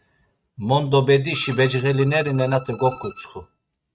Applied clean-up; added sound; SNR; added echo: neural mask model RNNoise.